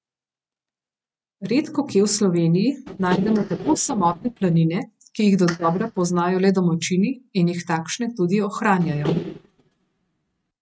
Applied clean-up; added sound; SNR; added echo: neural mask model RNNoise.